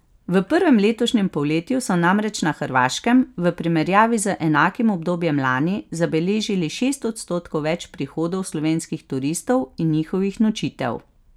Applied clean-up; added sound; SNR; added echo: none; none; none; none.